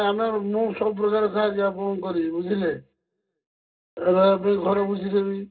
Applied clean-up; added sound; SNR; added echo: none; none; none; reverberation time 0.2 s.